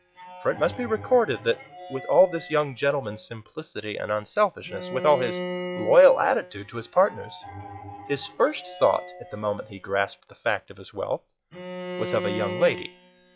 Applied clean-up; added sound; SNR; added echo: classical method log-MMSE.